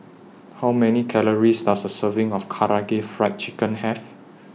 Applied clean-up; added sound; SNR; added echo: none; none; none; none.